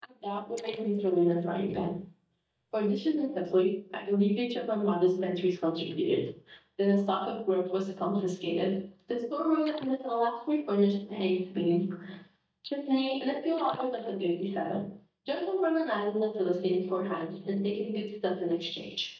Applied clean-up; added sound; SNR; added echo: neural mask model DeepFilterNet 3.